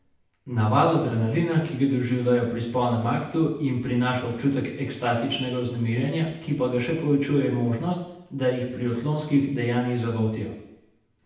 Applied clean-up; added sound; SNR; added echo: none; none; none; reverberation time 0.8 s.